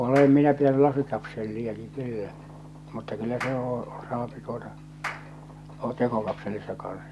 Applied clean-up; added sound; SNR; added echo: none; Clapping; 16 dB; none.